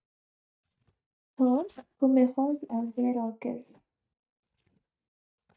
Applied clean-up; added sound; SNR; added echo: neural mask model DeepFilterNet 3.